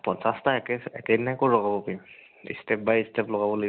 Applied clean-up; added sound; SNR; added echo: none; none; none; none.